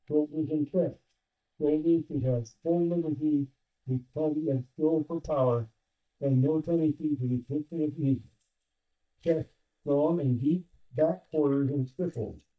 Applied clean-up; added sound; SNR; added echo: neural mask model DeepFilterNet 3.